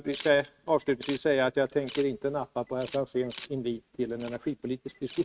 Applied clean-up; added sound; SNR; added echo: neural mask model RNNoise.